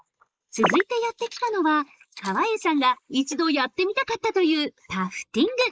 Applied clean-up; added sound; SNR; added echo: neural mask model Resemble Enhance denoiser.